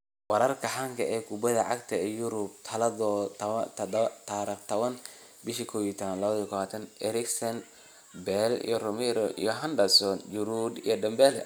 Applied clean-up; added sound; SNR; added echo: none; none; none; none.